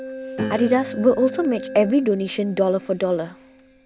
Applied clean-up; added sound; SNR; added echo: none; Keyboard (musical) + Piano; 11 dB; none.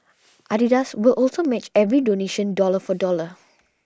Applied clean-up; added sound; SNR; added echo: none; none; none; none.